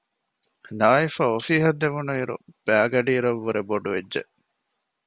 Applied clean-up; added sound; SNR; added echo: none; none; none; none.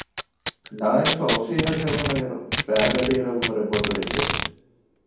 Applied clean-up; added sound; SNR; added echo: none; Packing tape, duct tape; 4 dB; reverberation time 1.2 s.